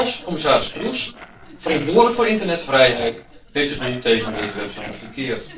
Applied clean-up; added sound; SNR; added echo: neural separator model SepFormer DNS4.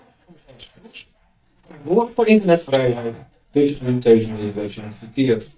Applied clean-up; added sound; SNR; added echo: neural mask model DeepFilterNet 3.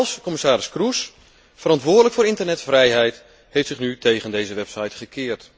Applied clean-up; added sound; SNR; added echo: none; none; none; none.